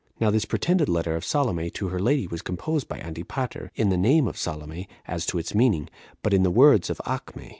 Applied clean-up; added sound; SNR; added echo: none; none; none; none.